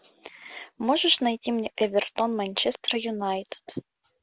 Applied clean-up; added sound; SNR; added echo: none; none; none; none.